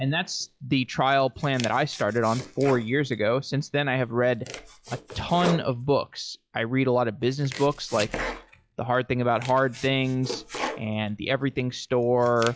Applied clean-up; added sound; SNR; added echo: classical method log-MMSE.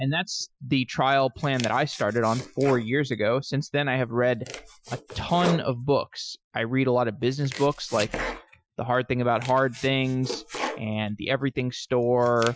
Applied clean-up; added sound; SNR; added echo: classical method Wiener filter.